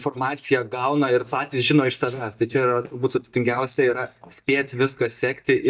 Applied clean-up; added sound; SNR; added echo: neural mask model DeepFilterNet 3.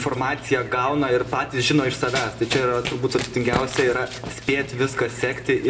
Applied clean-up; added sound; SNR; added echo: none; Run; 11 dB; reverberation time 0.6 s.